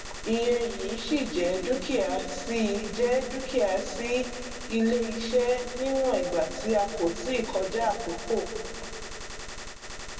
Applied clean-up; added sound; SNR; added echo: none; Gunshot, gunfire; 9 dB; reverberation time 2.1 s.